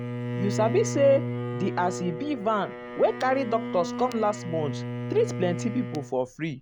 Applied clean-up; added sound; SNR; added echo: none; Bowed string instrument; 6 dB; none.